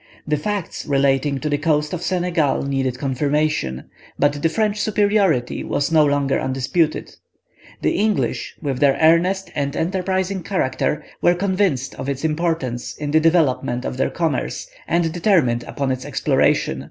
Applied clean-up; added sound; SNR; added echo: none; none; none; none.